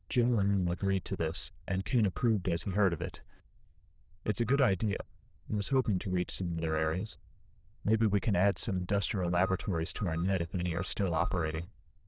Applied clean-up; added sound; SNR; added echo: neural diffusion model UNIVERSE++.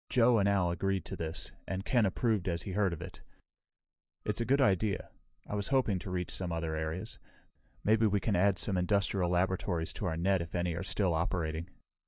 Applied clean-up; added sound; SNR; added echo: neural mask model DeepFilterNet 3.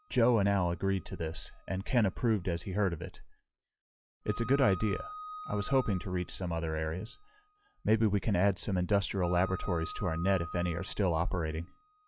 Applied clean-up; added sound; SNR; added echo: classical method log-MMSE.